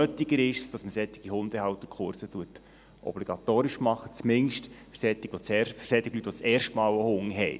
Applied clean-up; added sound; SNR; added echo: none; none; none; none.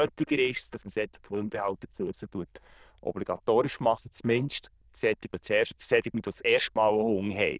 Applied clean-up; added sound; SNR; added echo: neural diffusion model UNIVERSE++.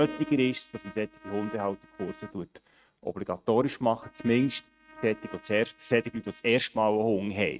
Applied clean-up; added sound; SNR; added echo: neural mask model RNNoise.